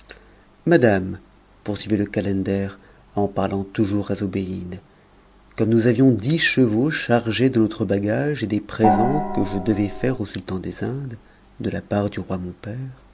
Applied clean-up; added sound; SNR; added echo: none; Gong; 1 dB; none.